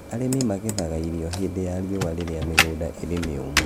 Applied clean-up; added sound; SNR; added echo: none; Computer keyboard; 2 dB; none.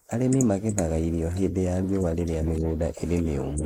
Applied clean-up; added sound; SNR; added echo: neural mask model Resemble Enhance denoiser.